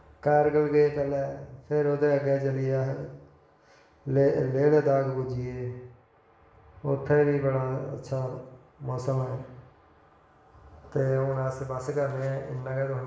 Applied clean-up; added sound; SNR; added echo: none; none; none; reverberation time 0.9 s.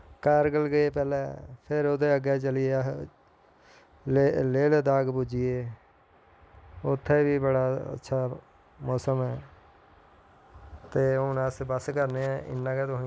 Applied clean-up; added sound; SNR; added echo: none; none; none; none.